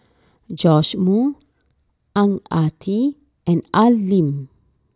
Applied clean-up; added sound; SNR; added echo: none; none; none; none.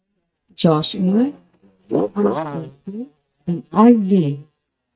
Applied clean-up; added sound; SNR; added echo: neural mask model DeepFilterNet 3.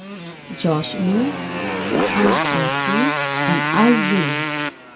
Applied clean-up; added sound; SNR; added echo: none; Motorcycle; 0 dB; reverberation time 0.2 s.